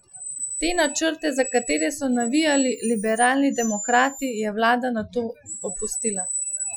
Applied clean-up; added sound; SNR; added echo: classical method Wiener filter.